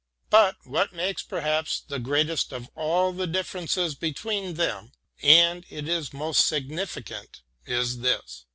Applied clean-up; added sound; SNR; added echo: none; none; none; none.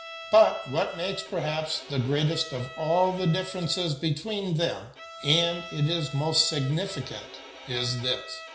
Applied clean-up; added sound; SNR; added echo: none; Bowed string instrument; 16 dB; reverberation time 0.5 s.